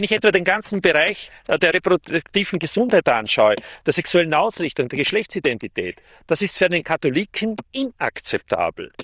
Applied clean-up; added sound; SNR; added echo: neural diffusion model UNIVERSE++.